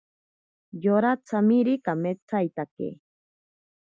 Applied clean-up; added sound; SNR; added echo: none; none; none; none.